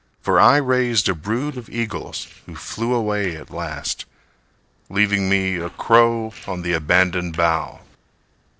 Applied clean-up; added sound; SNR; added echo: neural separator model SepFormer DNS4.